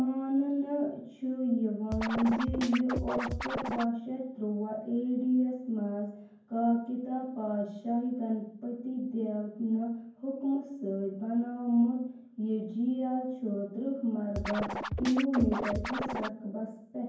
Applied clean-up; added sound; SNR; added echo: none; Scratching (performance technique); 4 dB; reverberation time 0.9 s.